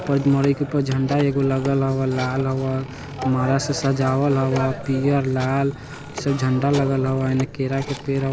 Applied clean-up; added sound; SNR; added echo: none; Telephone; 13 dB; none.